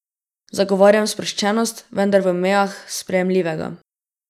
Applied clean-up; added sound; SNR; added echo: none; none; none; none.